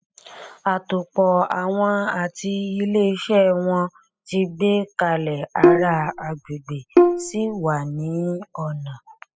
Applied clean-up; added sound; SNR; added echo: classical method spectral subtraction.